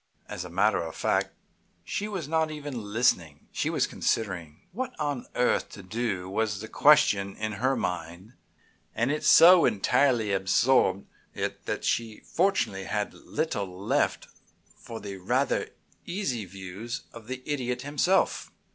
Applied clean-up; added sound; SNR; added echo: none; none; none; none.